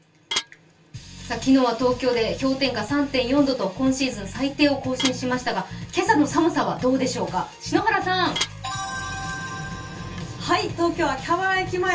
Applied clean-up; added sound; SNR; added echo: none; Dishes, pots, and pans / Glass; 15 dB; reverberation time 0.2 s.